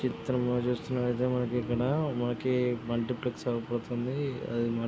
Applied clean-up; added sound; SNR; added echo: none; Guitar; 17 dB; none.